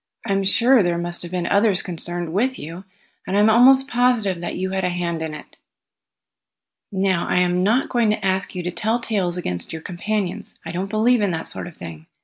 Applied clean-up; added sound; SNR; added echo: none; none; none; none.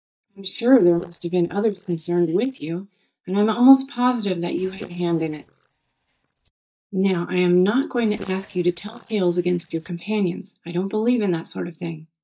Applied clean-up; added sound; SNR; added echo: neural mask model DeepFilterNet 3.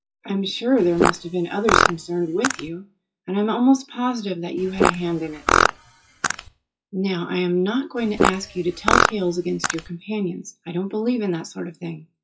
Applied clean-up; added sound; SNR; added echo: classical method WPE with log-MMSE.